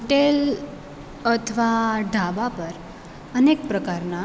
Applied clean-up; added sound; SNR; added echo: none; none; none; none.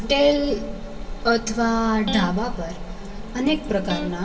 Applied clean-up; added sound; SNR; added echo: none; Electric guitar; 13 dB; reverberation time 0.1 s.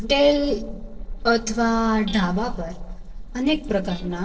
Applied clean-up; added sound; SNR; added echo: neural separator model SepFormer DNS4.